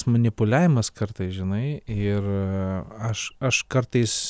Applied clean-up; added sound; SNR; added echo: none; none; none; none.